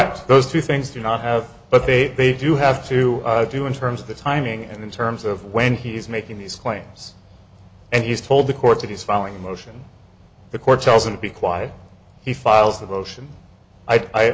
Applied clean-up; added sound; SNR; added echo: none; none; none; none.